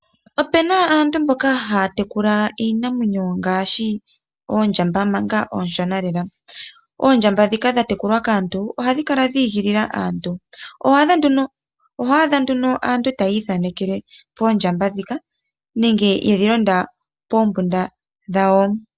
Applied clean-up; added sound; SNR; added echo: none; none; none; none.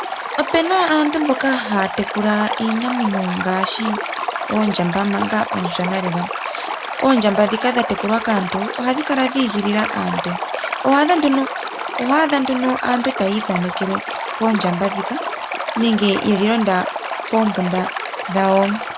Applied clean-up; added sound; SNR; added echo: none; Stream; 5 dB; none.